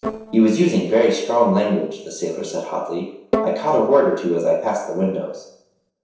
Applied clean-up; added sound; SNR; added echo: neural separator model SepFormer DNS4.